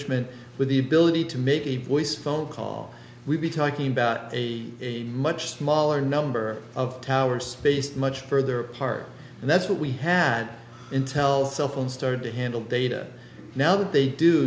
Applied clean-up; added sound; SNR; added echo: none; none; none; none.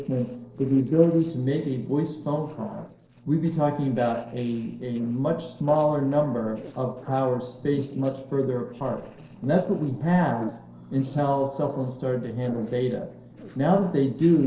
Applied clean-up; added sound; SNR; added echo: neural separator model SepFormer DNS4.